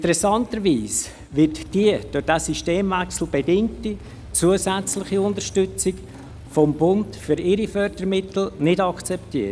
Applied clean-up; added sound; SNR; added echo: none; Engine starting / Motorcycle; 18 dB; none.